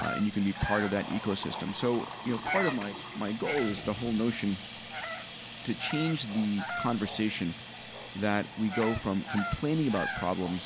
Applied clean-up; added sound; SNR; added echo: none; Bird vocalization, bird call, bird song + Sink (filling or washing) / Water tap, faucet; 7 dB; none.